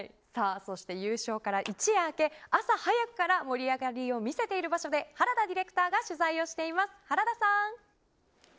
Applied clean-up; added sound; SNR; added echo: neural separator model SepFormer DNS4.